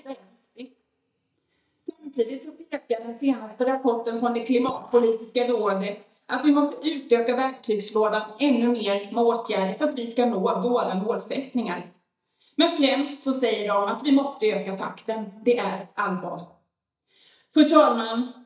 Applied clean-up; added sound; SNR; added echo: neural mask model DeepFilterNet 3.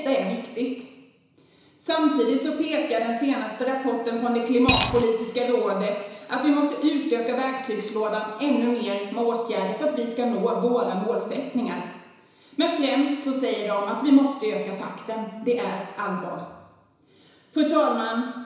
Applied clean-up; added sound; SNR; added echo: none; Coin (dropping); -2 dB; reverberation time 1.0 s.